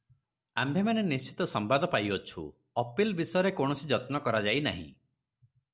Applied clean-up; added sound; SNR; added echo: none; none; none; none.